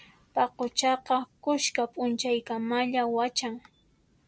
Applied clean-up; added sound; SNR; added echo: none; none; none; none.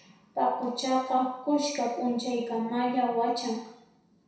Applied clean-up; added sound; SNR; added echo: none; none; none; reverberation time 0.7 s.